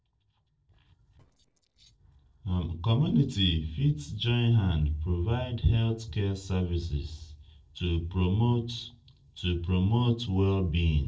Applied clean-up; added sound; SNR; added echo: neural separator model SepFormer DNS4.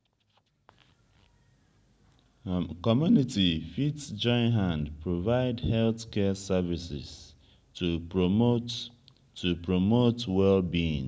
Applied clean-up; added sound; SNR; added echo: none; none; none; none.